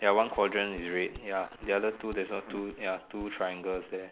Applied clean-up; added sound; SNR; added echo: none; Walk, footsteps + Fart; 19 dB; none.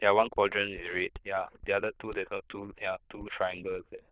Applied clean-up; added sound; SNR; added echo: neural diffusion model UNIVERSE++.